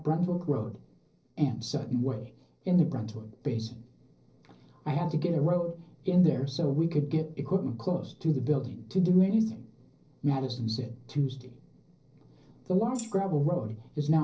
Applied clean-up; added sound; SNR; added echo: neural separator model SepFormer DNS4.